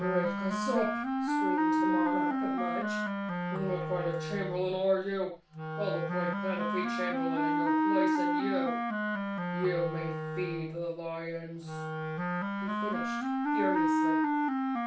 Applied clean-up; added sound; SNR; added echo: none; Wind instrument, woodwind instrument; -4 dB; reverberation time 0.3 s.